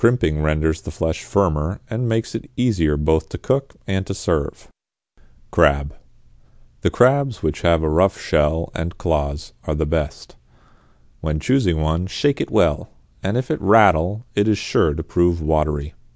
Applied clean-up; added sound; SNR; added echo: none; none; none; none.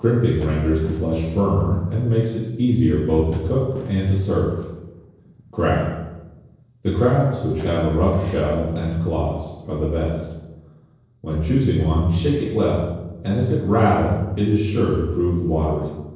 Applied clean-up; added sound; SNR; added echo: neural separator model SepFormer DNS4.